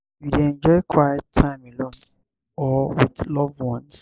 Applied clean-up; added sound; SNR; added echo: neural mask model Resemble Enhance denoiser.